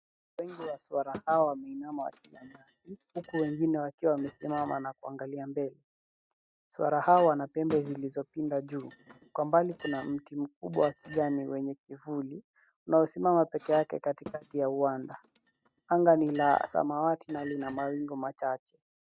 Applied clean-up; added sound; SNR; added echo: neural mask model RNNoise.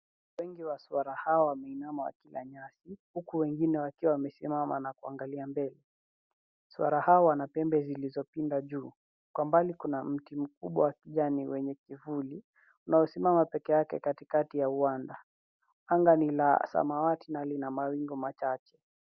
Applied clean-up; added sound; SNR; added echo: none; none; none; none.